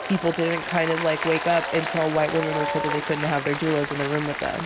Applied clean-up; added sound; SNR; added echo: none; Applause; 5 dB; none.